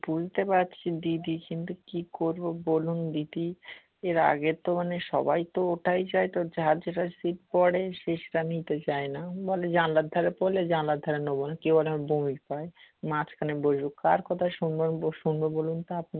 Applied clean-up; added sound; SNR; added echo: none; none; none; none.